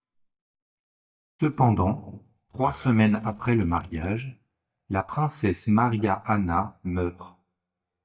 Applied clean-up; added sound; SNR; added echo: neural mask model DeepFilterNet 3.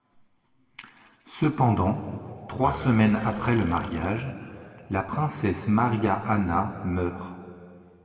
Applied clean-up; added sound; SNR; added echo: none; Burping, eructation; 13 dB; reverberation time 2.0 s.